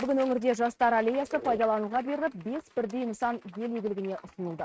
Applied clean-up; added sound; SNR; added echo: neural mask model RNNoise.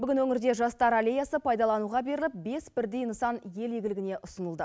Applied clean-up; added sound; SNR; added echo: none; none; none; none.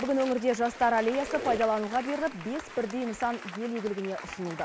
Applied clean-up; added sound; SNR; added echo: none; Applause + Squeak; 12 dB; none.